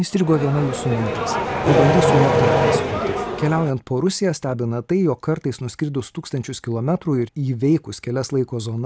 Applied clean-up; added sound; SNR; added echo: none; Accelerating, revving, vroom; -2 dB; none.